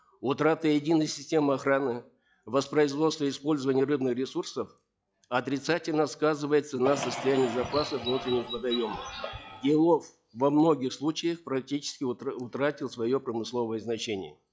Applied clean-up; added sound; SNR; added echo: classical method log-MMSE.